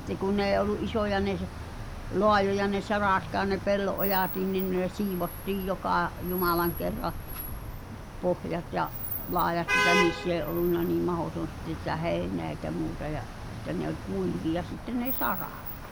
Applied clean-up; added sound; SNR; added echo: none; Traffic noise, roadway noise / Vehicle horn, car horn, honking; 6 dB; none.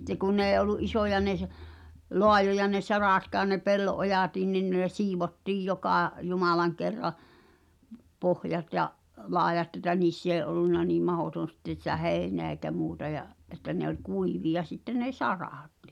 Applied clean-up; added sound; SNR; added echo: none; none; none; none.